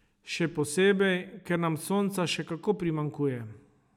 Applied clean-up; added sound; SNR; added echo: none; none; none; none.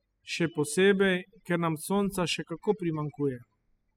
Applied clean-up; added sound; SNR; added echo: classical method spectral subtraction.